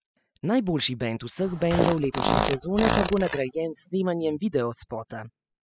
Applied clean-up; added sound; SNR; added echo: classical method spectral subtraction.